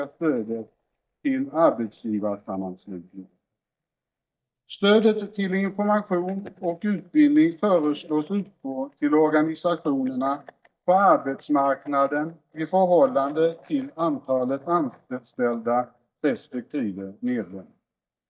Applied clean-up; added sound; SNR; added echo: neural mask model DeepFilterNet 3.